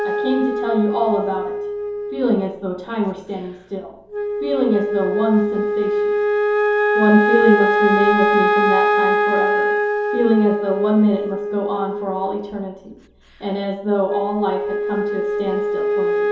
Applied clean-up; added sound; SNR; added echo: none; Wind instrument, woodwind instrument; -1 dB; reverberation time 2.8 s.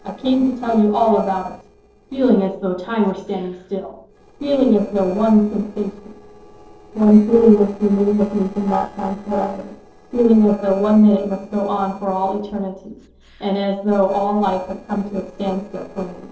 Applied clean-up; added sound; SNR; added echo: neural separator model SepFormer DNS4.